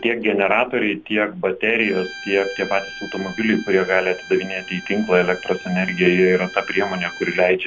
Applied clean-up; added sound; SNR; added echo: none; Bowed string instrument; 16 dB; none.